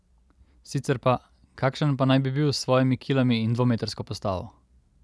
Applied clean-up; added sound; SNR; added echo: none; none; none; none.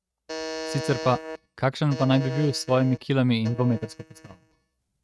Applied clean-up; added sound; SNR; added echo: neural mask model RNNoise.